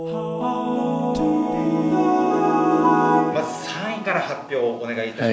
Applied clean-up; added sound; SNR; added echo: none; none; none; none.